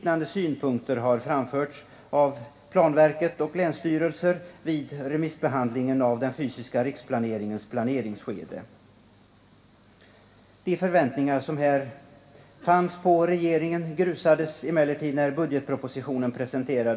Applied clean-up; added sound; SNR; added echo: none; none; none; reverberation time 2.3 s.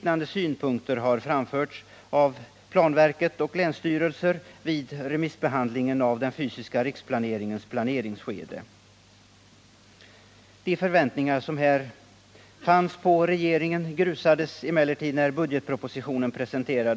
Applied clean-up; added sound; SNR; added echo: none; none; none; none.